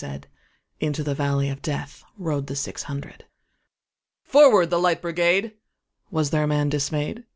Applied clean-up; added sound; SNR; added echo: none; none; none; none.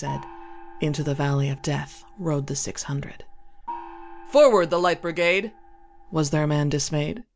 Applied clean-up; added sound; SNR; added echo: none; Gong; 16 dB; none.